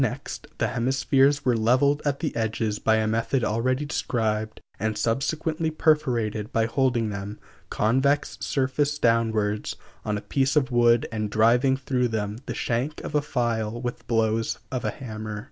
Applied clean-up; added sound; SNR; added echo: none; none; none; none.